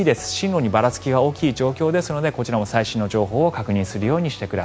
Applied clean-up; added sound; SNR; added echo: none; none; none; none.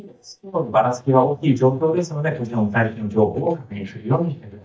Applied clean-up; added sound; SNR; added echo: neural mask model DeepFilterNet 3.